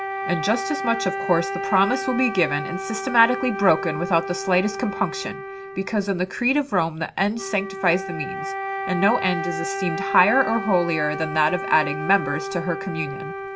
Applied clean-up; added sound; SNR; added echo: none; Wind instrument, woodwind instrument; 6 dB; none.